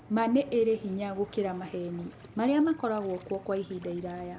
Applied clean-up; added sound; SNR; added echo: none; Waves, surf; 20 dB; none.